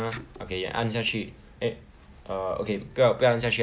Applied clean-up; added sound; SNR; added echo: none; none; none; none.